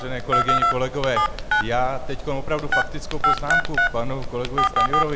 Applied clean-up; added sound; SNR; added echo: none; Telephone; -5 dB; none.